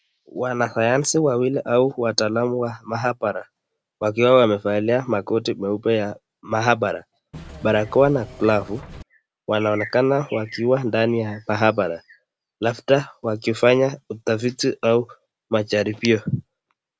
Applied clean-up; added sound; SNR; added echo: none; Engine / Mechanisms; 17 dB; none.